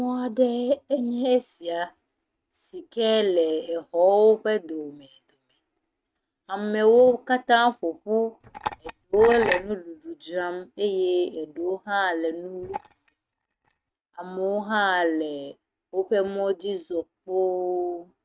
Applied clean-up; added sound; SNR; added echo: neural mask model RNNoise.